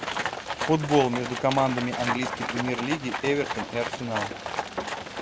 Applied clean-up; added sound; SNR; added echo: none; Livestock, farm animals, working animals; 4 dB; none.